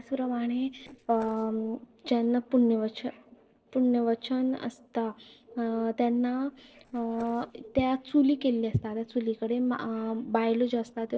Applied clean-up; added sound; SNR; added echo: neural separator model SepFormer DNS4.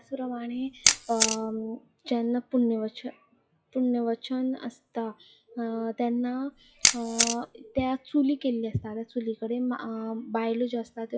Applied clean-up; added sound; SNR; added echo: classical method WPE with log-MMSE.